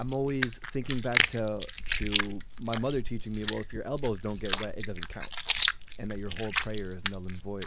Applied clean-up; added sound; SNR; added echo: none; Chewing, mastication; -4 dB; none.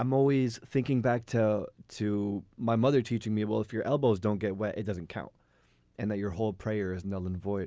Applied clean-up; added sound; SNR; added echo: none; none; none; none.